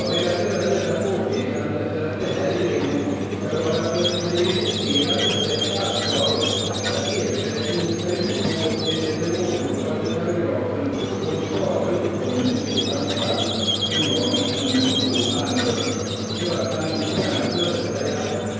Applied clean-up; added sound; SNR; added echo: none; Squeak; 0 dB; reverberation time 2.0 s.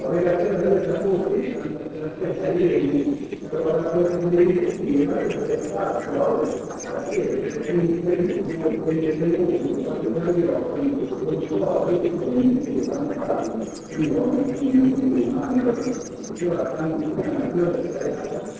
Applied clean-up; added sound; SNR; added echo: neural separator model SepFormer DNS4.